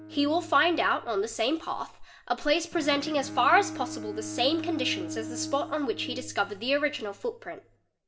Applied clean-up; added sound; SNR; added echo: none; Bowed string instrument; 12 dB; reverberation time 0.3 s.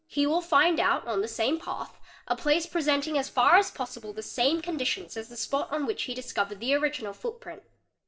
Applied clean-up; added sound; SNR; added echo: neural separator model SepFormer DNS4.